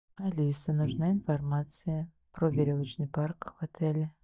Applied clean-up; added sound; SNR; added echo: neural mask model DeepFilterNet 3.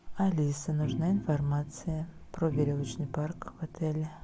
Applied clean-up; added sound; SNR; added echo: none; Organ; 9 dB; none.